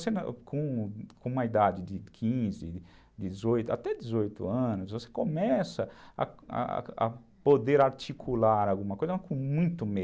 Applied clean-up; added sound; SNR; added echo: none; none; none; none.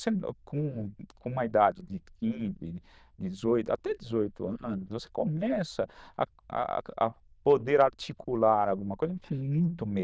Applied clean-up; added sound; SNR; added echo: neural diffusion model UNIVERSE++.